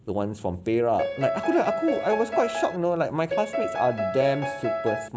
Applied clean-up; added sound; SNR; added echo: none; Piano; 3 dB; none.